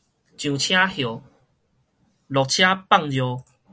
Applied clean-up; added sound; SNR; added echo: none; none; none; none.